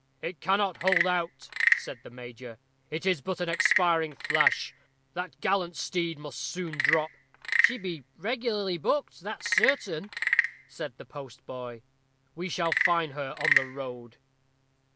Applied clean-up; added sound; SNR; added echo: none; Wood / Percussion / Frog; 0 dB; none.